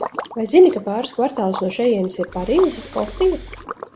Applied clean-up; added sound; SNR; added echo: none; Breathing + Liquid; 13 dB; none.